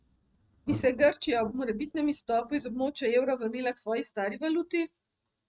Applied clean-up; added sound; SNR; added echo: neural mask model RNNoise.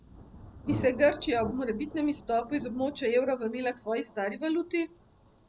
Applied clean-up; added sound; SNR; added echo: none; Thunder; 14 dB; none.